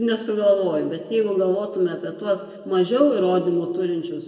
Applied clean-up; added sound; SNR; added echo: none; none; none; reverberation time 1.4 s.